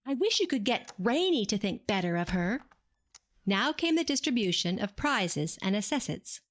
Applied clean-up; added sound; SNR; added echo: neural mask model DeepFilterNet 3.